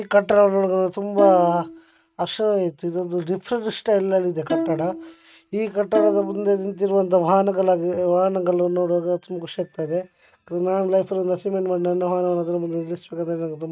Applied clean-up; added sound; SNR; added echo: neural mask model RNNoise.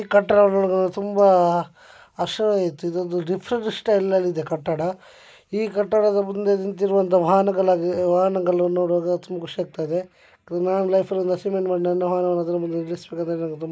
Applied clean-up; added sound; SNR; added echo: neural mask model Resemble Enhance denoiser.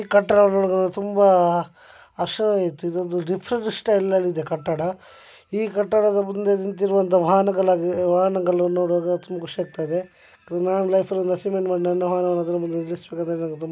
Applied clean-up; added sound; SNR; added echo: none; none; none; none.